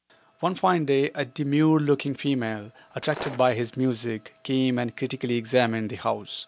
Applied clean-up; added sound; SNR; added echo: none; Shatter; 15 dB; none.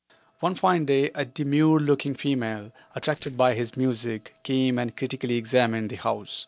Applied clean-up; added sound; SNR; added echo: neural separator model SepFormer DNS4.